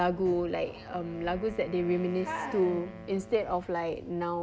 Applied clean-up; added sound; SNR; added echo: none; Wind instrument, woodwind instrument; 17 dB; none.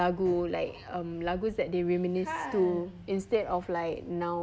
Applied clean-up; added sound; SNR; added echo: none; none; none; none.